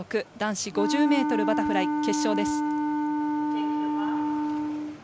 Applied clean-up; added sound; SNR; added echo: none; Wind instrument, woodwind instrument; -3 dB; none.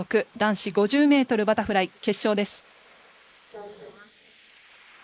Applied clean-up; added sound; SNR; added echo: neural mask model Resemble Enhance denoiser.